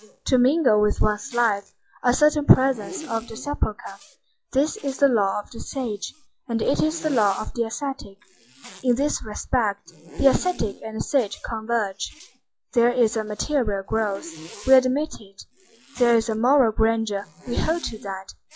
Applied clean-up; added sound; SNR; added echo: classical method log-MMSE.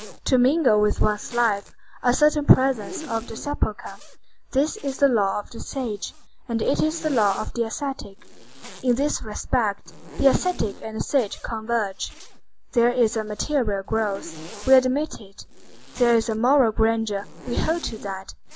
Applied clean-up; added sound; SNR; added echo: none; Zipper (clothing); 19 dB; none.